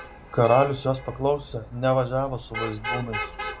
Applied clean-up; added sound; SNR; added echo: none; Traffic noise, roadway noise / Vehicle horn, car horn, honking; 10 dB; none.